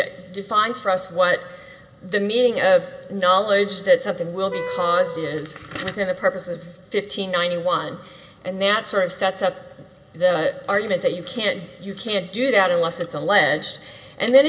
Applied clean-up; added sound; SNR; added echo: none; Wind instrument, woodwind instrument; 10 dB; reverberation time 1.9 s.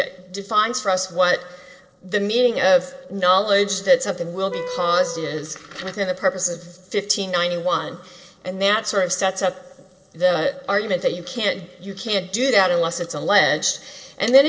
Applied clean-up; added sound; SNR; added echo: neural separator model SepFormer DNS4.